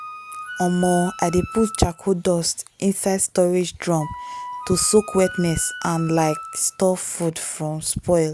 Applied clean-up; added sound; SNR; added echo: none; Wind instrument, woodwind instrument; 15 dB; none.